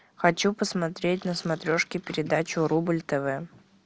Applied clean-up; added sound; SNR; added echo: none; none; none; none.